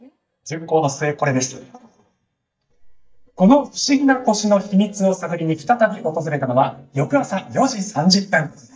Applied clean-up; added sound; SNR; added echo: neural mask model DeepFilterNet 3.